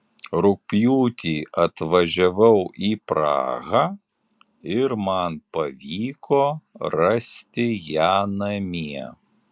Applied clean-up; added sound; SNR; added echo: none; none; none; none.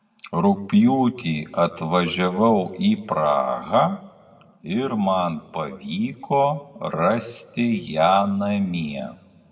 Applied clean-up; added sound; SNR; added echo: none; none; none; reverberation time 1.0 s.